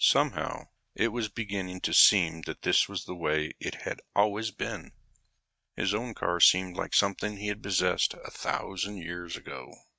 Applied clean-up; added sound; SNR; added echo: neural mask model RNNoise.